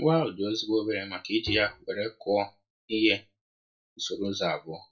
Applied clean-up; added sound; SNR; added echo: none; Bowed string instrument; 12 dB; reverberation time 0.2 s.